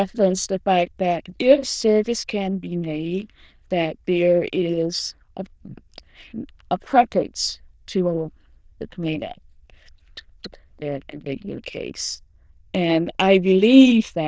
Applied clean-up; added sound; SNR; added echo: neural diffusion model UNIVERSE++.